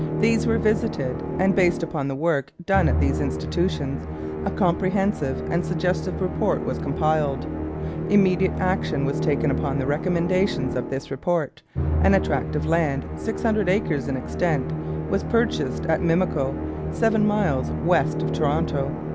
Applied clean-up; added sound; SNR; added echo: none; Musical instrument; 3 dB; none.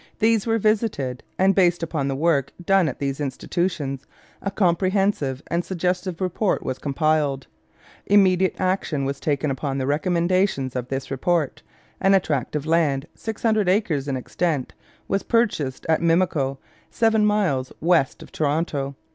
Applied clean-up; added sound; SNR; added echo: none; none; none; none.